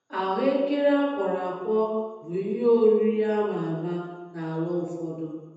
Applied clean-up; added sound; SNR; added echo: none; none; none; reverberation time 1.0 s.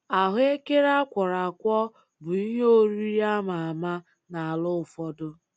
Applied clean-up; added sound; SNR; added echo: none; none; none; none.